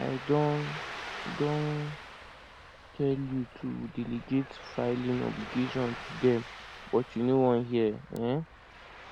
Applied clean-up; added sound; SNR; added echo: none; Ocean; 13 dB; none.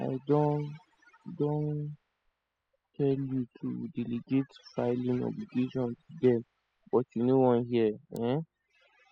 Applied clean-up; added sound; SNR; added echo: classical method spectral subtraction.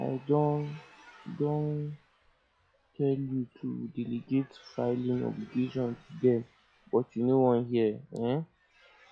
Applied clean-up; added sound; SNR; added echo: classical method log-MMSE.